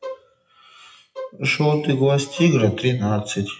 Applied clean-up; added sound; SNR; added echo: classical method WPE with log-MMSE.